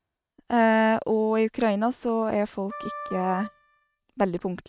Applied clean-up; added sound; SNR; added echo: neural mask model RNNoise.